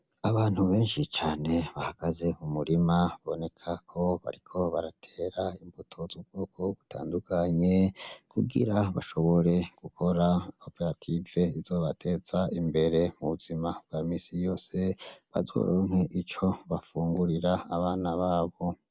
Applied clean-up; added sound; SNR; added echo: none; none; none; none.